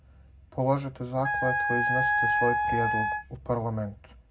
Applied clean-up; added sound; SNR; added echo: none; Wind instrument, woodwind instrument; -4 dB; reverberation time 0.3 s.